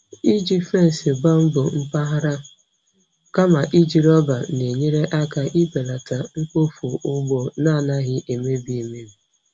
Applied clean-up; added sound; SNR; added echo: none; none; none; none.